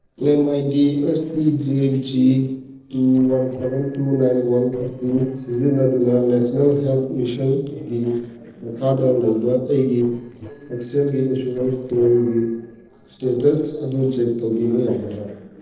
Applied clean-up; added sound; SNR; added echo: neural separator model SepFormer DNS4.